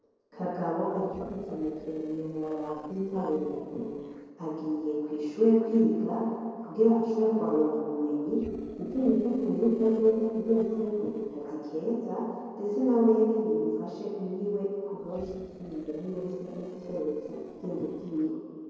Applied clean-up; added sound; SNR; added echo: neural separator model SepFormer DNS4.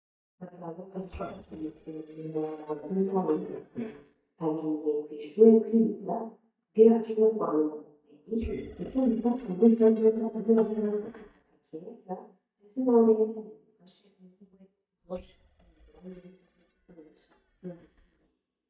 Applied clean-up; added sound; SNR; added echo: neural mask model DeepFilterNet 3.